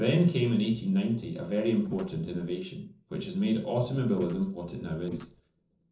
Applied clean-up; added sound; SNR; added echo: neural separator model SepFormer DNS4.